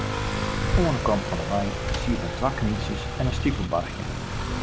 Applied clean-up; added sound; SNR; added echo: none; Motorcycle / Accelerating, revving, vroom; -1 dB; none.